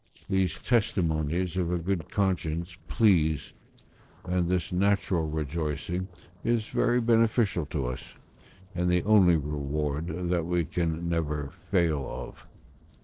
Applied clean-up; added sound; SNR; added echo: neural separator model SepFormer DNS4.